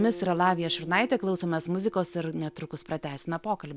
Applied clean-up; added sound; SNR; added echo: none; Acoustic guitar; 16 dB; none.